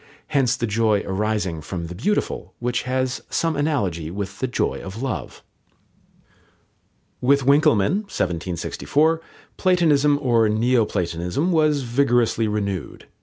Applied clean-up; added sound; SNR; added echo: none; none; none; none.